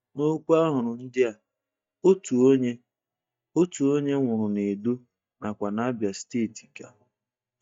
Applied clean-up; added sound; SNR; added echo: neural mask model DeepFilterNet 3.